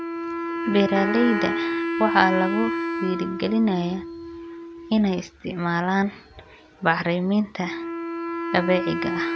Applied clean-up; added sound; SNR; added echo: none; Wind instrument, woodwind instrument + Piano; 4 dB; none.